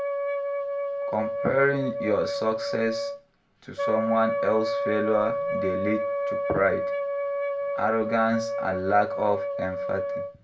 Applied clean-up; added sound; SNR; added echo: none; Wind instrument, woodwind instrument; 1 dB; reverberation time 0.2 s.